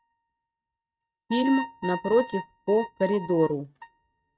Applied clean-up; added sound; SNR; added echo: neural mask model RNNoise.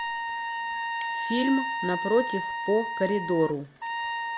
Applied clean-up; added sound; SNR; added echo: none; Trumpet; 3 dB; none.